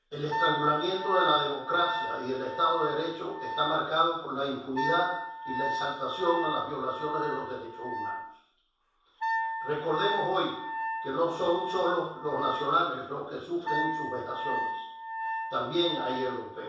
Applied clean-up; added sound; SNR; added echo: none; Wind instrument, woodwind instrument; 4 dB; reverberation time 0.7 s.